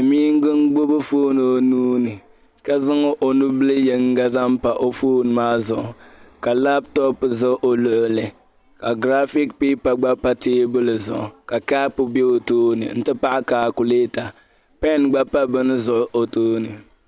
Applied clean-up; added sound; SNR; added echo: none; none; none; none.